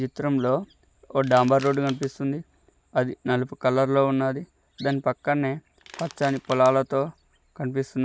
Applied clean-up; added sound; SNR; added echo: none; Crushing; 19 dB; none.